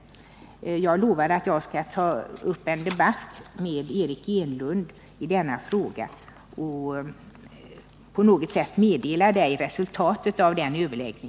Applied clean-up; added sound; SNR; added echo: none; none; none; none.